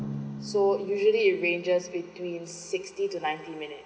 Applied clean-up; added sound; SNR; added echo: none; Drum; 14 dB; reverberation time 2.0 s.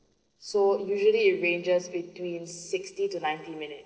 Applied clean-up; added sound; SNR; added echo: neural separator model SepFormer DNS4.